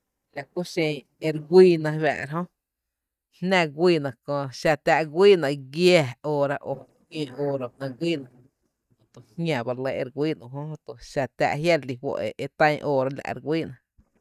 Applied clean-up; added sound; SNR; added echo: neural mask model DeepFilterNet 3.